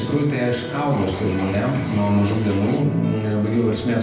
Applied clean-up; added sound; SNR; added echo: none; Writing; 10 dB; reverberation time 0.9 s.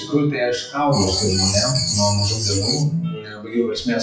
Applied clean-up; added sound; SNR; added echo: classical method WPE with log-MMSE.